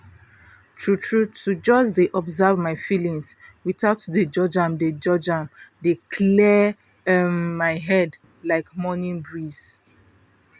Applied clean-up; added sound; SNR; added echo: none; none; none; none.